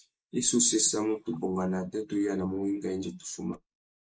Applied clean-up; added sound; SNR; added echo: neural mask model Resemble Enhance denoiser.